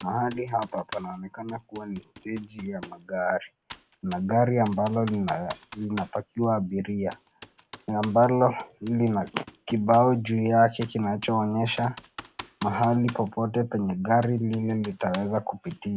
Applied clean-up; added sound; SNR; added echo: none; Computer keyboard; 20 dB; none.